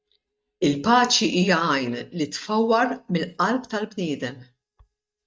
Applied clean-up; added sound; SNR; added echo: neural mask model DeepFilterNet 3.